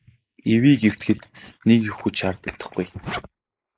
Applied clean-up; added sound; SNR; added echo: neural mask model Resemble Enhance denoiser.